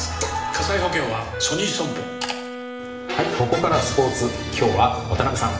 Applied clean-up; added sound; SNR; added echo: none; Wind instrument, woodwind instrument; 11 dB; reverberation time 1.0 s.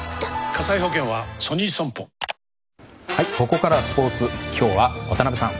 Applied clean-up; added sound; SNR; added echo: none; none; none; none.